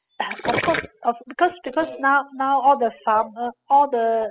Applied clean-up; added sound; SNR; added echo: classical method spectral subtraction.